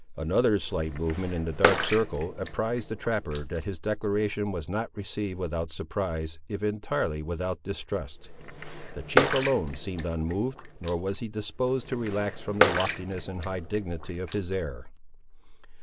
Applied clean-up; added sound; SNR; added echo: none; Bathtub (filling or washing) / Water / Splash, splatter; 2 dB; none.